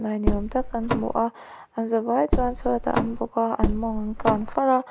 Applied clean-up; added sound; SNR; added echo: none; Car; 1 dB; none.